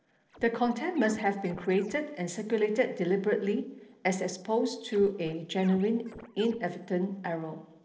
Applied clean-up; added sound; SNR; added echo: neural separator model SepFormer DNS4.